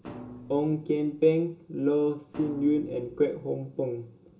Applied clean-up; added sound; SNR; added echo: none; Thump, thud; 17 dB; reverberation time 0.2 s.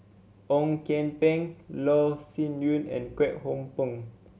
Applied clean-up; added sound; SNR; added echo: none; none; none; none.